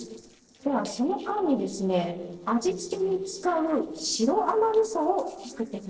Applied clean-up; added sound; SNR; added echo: neural separator model SepFormer DNS4.